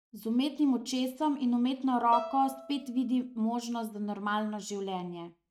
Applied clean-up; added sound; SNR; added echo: neural mask model RNNoise.